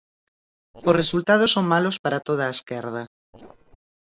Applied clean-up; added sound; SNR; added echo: neural separator model SepFormer DNS4.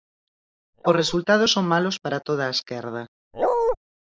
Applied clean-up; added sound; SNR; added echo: neural mask model DeepFilterNet 3.